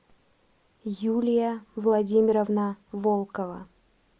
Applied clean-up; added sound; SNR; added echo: none; none; none; none.